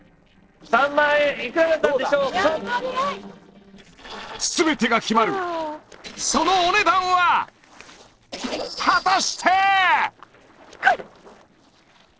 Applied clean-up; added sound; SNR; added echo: neural separator model SepFormer DNS4.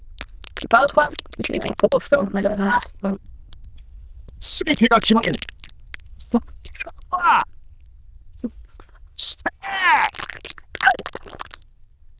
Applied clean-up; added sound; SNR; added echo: neural diffusion model UNIVERSE++.